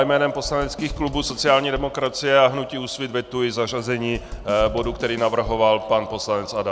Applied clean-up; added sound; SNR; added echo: none; Drum / Drum kit; 13 dB; none.